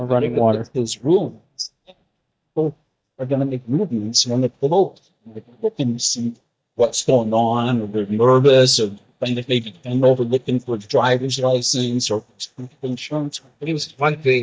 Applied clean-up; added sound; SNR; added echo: neural mask model DeepFilterNet 3.